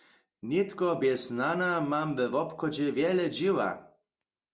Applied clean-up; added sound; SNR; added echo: none; none; none; none.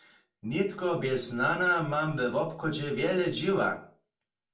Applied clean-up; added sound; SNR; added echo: none; none; none; reverberation time 0.2 s.